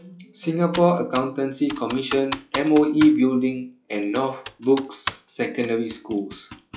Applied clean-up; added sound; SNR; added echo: classical method log-MMSE.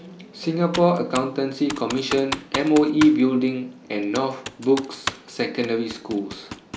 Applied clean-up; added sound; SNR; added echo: none; Computer keyboard; 13 dB; none.